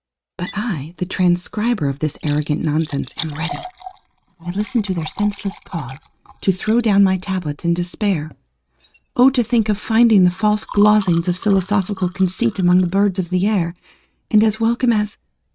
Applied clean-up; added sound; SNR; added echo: neural mask model RNNoise.